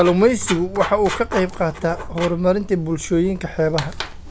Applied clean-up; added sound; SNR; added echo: none; Writing; 11 dB; none.